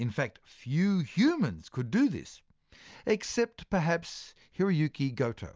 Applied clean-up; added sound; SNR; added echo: none; none; none; none.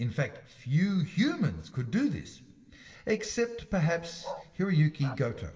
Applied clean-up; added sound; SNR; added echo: none; Bark; 15 dB; reverberation time 2.2 s.